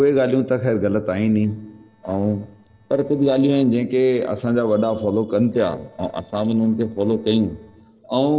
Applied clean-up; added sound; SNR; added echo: neural separator model SepFormer DNS4.